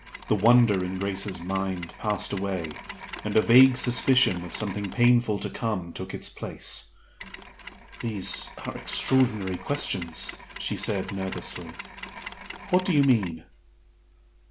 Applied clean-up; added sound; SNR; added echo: none; Mechanisms; 15 dB; none.